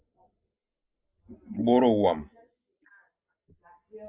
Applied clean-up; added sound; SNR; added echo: neural mask model Resemble Enhance denoiser.